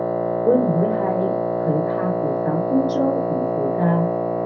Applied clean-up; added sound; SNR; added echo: none; Wind instrument, woodwind instrument; -1 dB; reverberation time 0.3 s.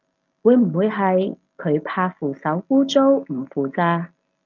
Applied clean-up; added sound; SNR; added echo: none; none; none; none.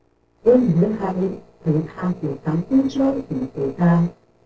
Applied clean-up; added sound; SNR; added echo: neural separator model SepFormer DNS4.